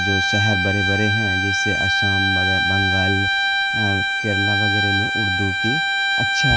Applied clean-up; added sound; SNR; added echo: none; Bowed string instrument; -4 dB; none.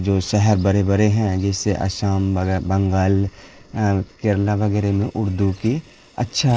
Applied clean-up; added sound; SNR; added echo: neural mask model Resemble Enhance denoiser.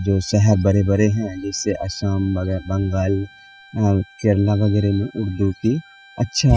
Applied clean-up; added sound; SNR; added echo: classical method spectral subtraction.